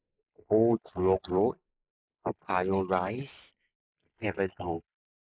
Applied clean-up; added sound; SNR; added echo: neural mask model Resemble Enhance denoiser.